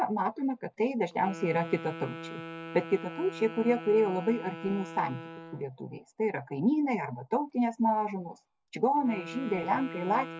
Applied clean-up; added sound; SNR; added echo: none; Wind instrument, woodwind instrument; 14 dB; none.